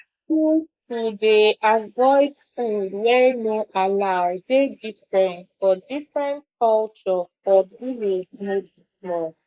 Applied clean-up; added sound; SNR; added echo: neural mask model Resemble Enhance denoiser.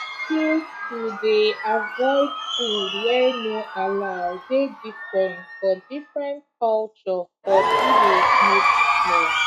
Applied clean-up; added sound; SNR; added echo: classical method log-MMSE.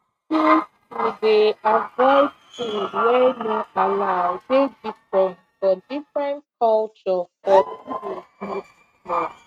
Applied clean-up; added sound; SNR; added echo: neural mask model RNNoise.